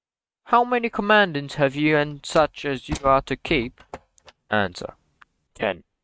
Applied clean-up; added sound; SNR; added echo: neural mask model RNNoise.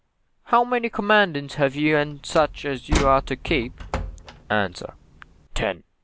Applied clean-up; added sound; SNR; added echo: none; Slam; 7 dB; none.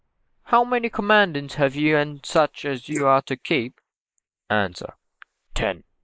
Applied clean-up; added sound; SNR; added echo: neural mask model Resemble Enhance denoiser.